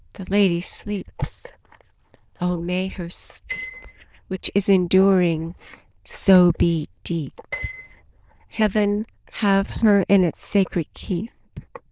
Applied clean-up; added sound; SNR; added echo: neural diffusion model UNIVERSE++.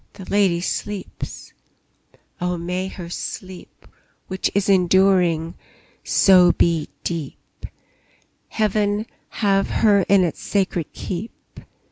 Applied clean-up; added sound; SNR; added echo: none; none; none; none.